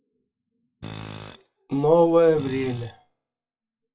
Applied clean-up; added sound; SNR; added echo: classical method WPE with log-MMSE.